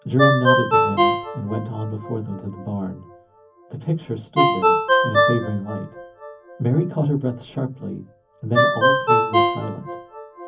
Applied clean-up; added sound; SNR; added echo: none; Ringtone; -4 dB; reverberation time 0.3 s.